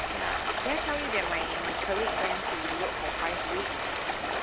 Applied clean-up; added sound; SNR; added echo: none; Stream; -4 dB; none.